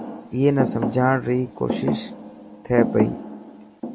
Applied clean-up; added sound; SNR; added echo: none; Thump, thud; 5 dB; none.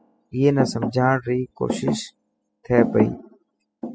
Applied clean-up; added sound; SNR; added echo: classical method spectral subtraction.